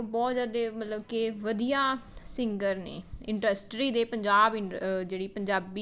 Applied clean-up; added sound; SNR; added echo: none; none; none; none.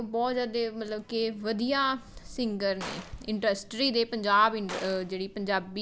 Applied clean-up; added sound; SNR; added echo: none; Gunshot, gunfire; 17 dB; none.